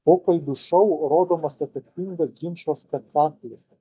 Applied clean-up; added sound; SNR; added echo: neural mask model DeepFilterNet 3.